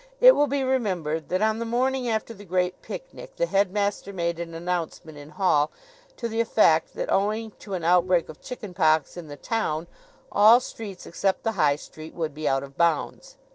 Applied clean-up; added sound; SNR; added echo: neural separator model SepFormer DNS4.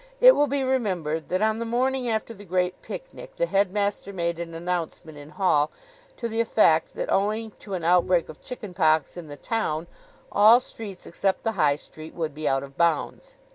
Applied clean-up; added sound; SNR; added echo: none; Bowed string instrument; 19 dB; none.